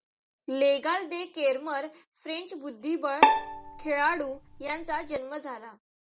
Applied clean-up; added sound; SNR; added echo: none; Bowed string instrument; -3 dB; none.